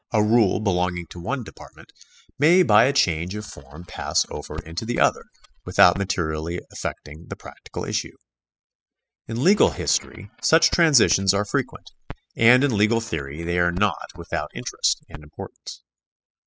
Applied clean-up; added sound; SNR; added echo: classical method spectral subtraction.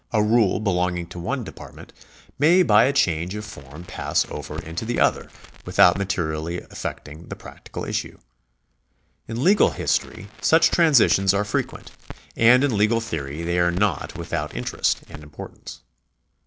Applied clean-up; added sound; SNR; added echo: none; Crackle; 16 dB; none.